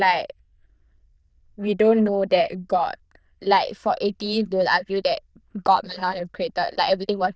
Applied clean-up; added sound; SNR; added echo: neural diffusion model UNIVERSE++.